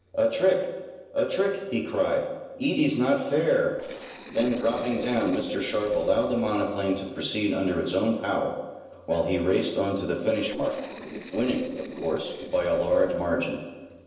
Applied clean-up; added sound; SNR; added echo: neural separator model SepFormer DNS4.